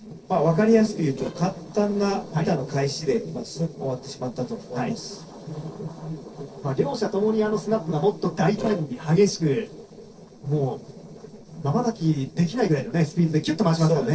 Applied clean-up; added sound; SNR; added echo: neural separator model SepFormer DNS4.